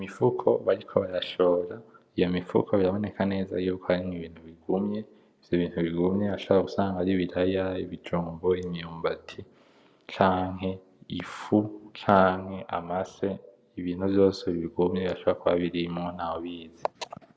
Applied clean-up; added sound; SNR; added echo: none; none; none; none.